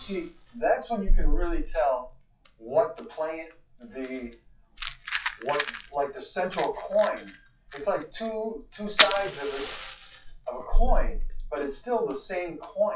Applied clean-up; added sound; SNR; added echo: classical method WPE with log-MMSE.